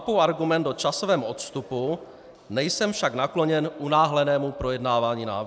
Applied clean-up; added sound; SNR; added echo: none; none; none; none.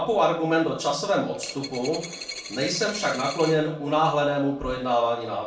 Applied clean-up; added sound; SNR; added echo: none; Coin (dropping); 13 dB; reverberation time 0.4 s.